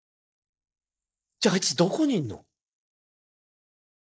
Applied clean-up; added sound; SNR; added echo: neural mask model Resemble Enhance denoiser.